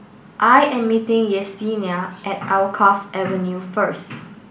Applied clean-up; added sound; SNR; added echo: none; none; none; none.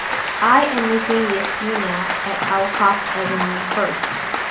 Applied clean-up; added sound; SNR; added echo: none; Applause; 2 dB; none.